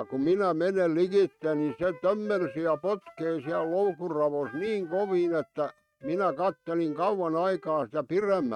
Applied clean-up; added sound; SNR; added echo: neural mask model RNNoise.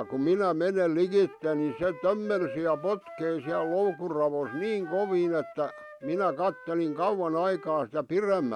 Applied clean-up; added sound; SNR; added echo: none; Wind instrument, woodwind instrument; 16 dB; none.